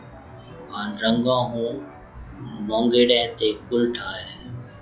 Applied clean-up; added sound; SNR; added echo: classical method log-MMSE.